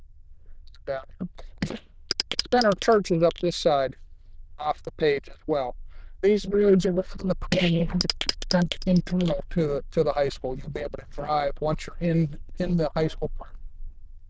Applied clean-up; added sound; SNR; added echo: neural diffusion model UNIVERSE++.